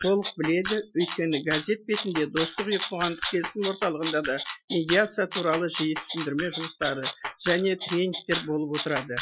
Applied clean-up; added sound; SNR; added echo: classical method Wiener filter.